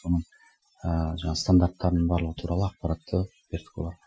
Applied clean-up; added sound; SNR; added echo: classical method Wiener filter.